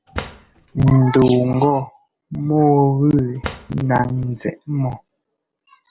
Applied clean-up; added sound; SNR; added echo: none; Drawer open or close; 16 dB; none.